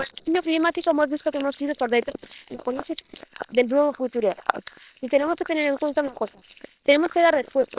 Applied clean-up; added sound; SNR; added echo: neural separator model SepFormer WHAM!.